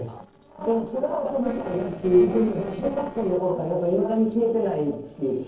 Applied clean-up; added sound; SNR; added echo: neural separator model SepFormer DNS4.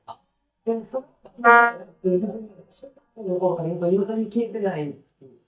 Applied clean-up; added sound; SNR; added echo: neural mask model DeepFilterNet 3.